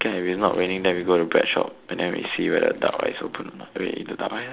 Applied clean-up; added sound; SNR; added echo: neural separator model SepFormer DNS4.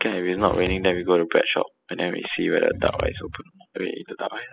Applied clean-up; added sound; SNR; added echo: classical method spectral subtraction.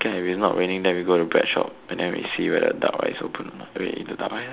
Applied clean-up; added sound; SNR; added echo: none; none; none; none.